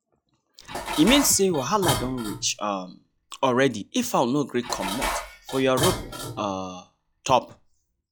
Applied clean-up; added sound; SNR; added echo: classical method log-MMSE.